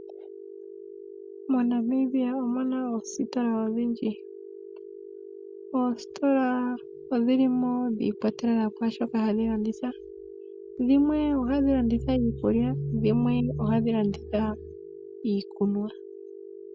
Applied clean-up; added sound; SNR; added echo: none; Telephone; 15 dB; none.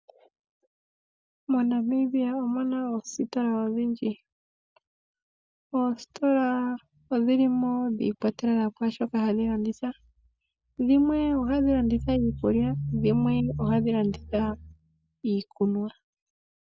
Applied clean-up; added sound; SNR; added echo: none; none; none; none.